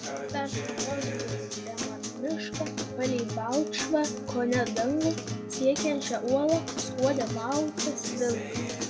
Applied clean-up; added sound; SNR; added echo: none; Acoustic guitar; 3 dB; none.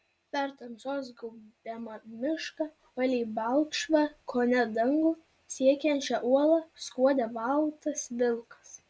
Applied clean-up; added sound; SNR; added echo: none; none; none; none.